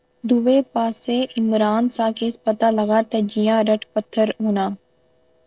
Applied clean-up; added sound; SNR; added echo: neural separator model SepFormer DNS4.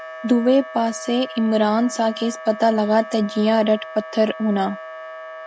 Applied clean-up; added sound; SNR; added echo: none; Wind instrument, woodwind instrument; 14 dB; none.